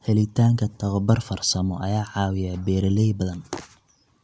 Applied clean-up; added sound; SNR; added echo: none; none; none; none.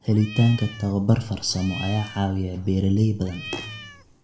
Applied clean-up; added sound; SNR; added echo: none; Cat; 16 dB; reverberation time 1.5 s.